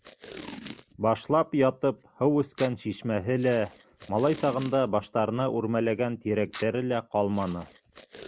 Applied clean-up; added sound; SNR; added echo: none; Packing tape, duct tape; 20 dB; none.